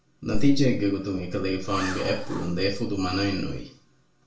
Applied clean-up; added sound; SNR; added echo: none; Zipper (clothing); 1 dB; reverberation time 0.4 s.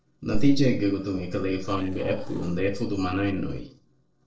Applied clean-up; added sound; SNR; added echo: neural separator model SepFormer DNS4.